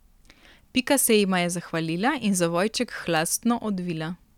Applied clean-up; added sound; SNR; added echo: none; none; none; none.